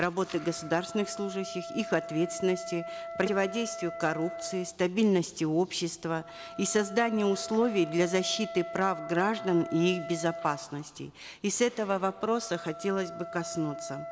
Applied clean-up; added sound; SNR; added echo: none; Wind instrument, woodwind instrument; 12 dB; none.